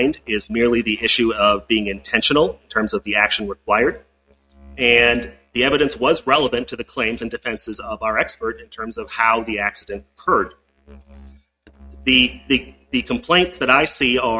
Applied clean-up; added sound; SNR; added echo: neural mask model RNNoise.